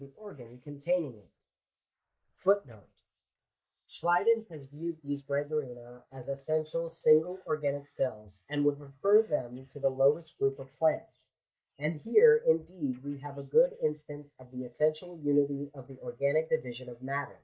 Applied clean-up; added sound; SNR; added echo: neural mask model Resemble Enhance denoiser.